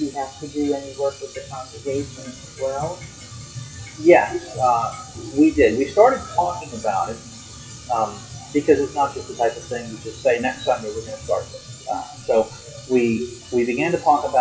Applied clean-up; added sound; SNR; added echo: classical method WPE with log-MMSE.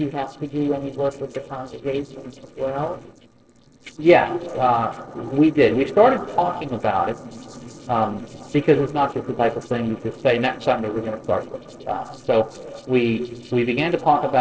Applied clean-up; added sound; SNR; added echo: neural separator model SepFormer DNS4.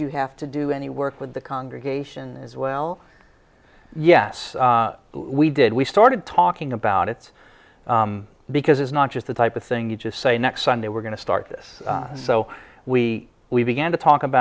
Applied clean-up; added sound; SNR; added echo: none; none; none; none.